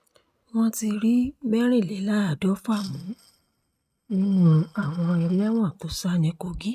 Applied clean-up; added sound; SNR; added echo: neural mask model RNNoise.